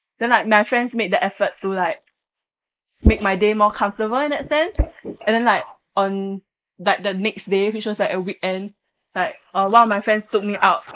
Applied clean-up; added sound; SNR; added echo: neural mask model Resemble Enhance denoiser.